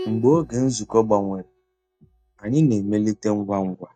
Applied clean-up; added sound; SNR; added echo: neural mask model DeepFilterNet 3.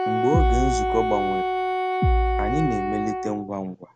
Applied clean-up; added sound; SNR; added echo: none; Bass drum + Wind instrument, woodwind instrument; -5 dB; none.